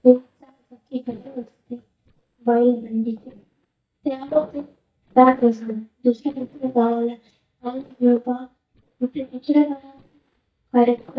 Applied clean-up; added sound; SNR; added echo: neural mask model DeepFilterNet 3.